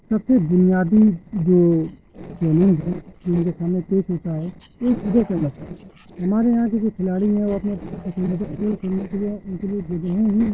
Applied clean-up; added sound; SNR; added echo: neural separator model SepFormer DNS4.